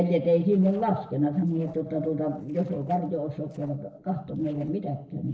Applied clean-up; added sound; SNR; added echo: neural separator model SepFormer DNS4.